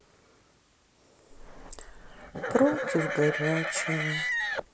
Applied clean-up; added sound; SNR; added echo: none; Livestock, farm animals, working animals; 1 dB; none.